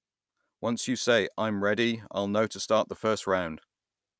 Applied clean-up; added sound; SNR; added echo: none; none; none; none.